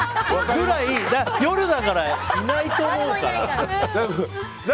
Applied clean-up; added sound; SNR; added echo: none; none; none; none.